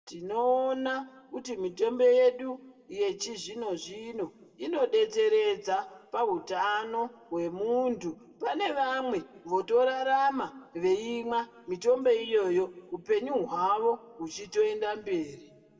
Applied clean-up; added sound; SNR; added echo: none; none; none; reverberation time 1.9 s.